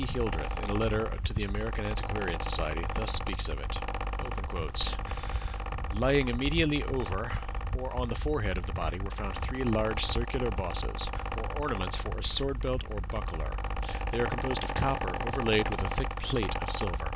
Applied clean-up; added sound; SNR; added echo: none; Mechanical fan; -1 dB; none.